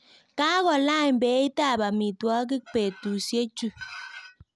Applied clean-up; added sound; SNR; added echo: none; none; none; none.